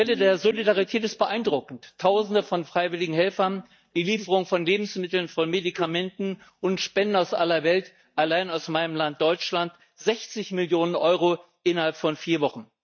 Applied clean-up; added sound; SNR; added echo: neural mask model DeepFilterNet 3.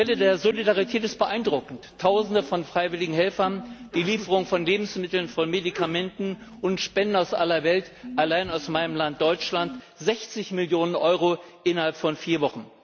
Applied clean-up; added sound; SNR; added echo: none; Sneeze; 17 dB; none.